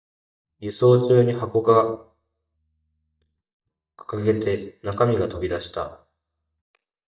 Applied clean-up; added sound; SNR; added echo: neural mask model DeepFilterNet 3.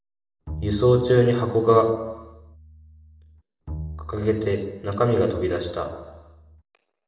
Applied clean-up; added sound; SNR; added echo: none; Bowed string instrument; 15 dB; reverberation time 1.0 s.